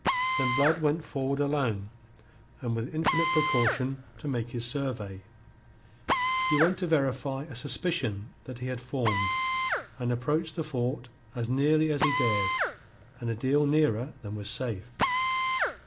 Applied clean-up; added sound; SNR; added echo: none; Drill; 3 dB; none.